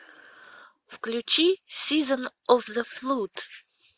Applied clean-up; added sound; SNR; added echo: none; none; none; none.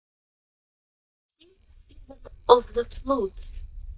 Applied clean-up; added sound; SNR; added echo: neural mask model DeepFilterNet 3.